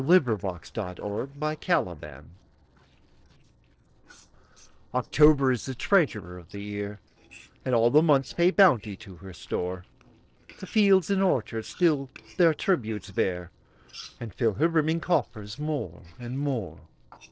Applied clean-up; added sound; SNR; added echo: neural separator model SepFormer DNS4.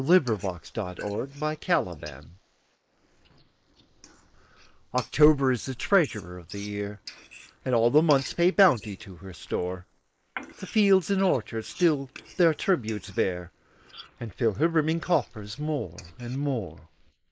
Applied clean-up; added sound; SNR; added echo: neural mask model Resemble Enhance denoiser.